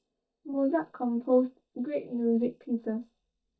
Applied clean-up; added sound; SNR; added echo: neural mask model DeepFilterNet 3.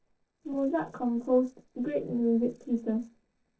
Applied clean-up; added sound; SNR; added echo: neural separator model SepFormer DNS4.